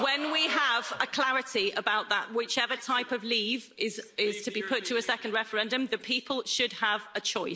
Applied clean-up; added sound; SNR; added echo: none; none; none; none.